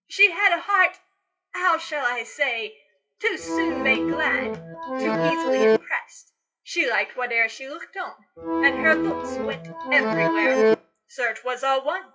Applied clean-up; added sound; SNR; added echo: classical method WPE with log-MMSE.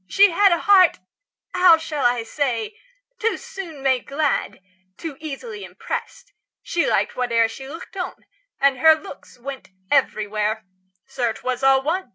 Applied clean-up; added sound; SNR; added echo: none; none; none; none.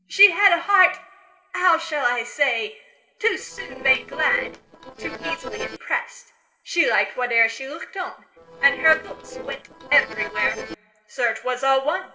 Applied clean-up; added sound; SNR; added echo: neural separator model SepFormer DNS4.